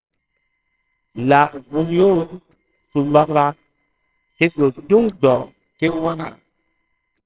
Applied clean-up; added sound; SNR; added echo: neural separator model SepFormer WHAMR!.